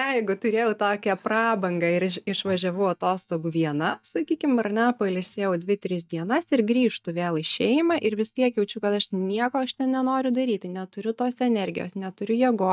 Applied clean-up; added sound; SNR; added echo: neural mask model DeepFilterNet 3.